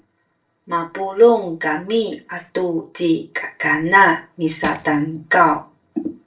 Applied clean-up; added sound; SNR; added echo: neural separator model SepFormer DNS4.